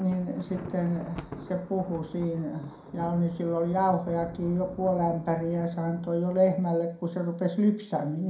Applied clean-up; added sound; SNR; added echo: none; Thunder; 17 dB; reverberation time 0.4 s.